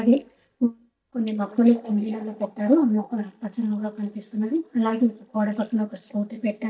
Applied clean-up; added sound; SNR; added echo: neural mask model DeepFilterNet 3.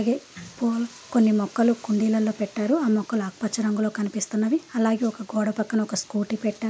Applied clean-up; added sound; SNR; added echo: none; none; none; none.